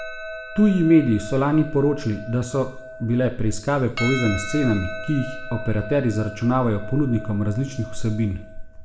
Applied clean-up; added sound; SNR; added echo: none; Percussion; 13 dB; reverberation time 0.6 s.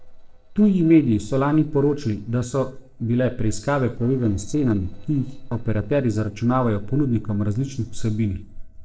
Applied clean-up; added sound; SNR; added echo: neural separator model SepFormer DNS4.